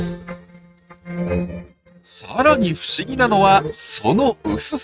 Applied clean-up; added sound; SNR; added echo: neural mask model RNNoise.